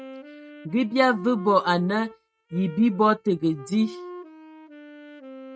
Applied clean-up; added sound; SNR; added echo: neural mask model RNNoise.